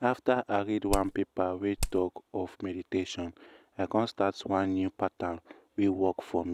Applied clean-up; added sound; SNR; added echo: none; Hammer; 3 dB; none.